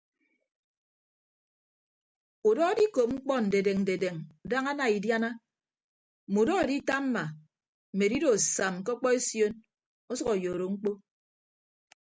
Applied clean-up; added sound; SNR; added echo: none; none; none; none.